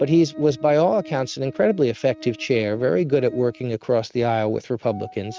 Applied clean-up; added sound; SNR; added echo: neural mask model RNNoise.